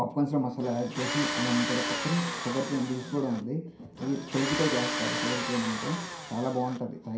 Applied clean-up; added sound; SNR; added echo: none; Tools; 3 dB; reverberation time 0.5 s.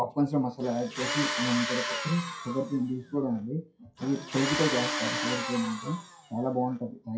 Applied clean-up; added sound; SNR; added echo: classical method WPE with log-MMSE.